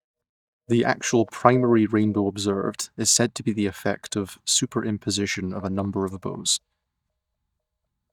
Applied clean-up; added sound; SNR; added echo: neural mask model DeepFilterNet 3.